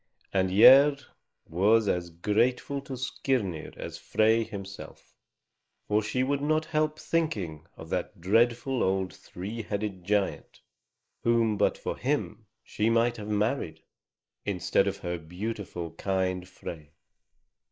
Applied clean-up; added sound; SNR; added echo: neural mask model Resemble Enhance denoiser.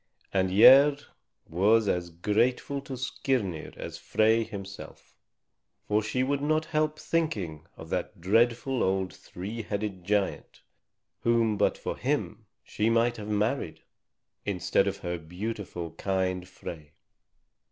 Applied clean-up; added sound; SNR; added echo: none; none; none; none.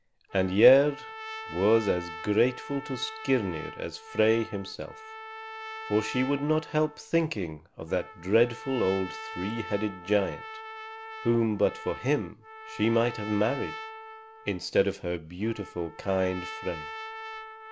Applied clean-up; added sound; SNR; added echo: none; Trumpet; 13 dB; none.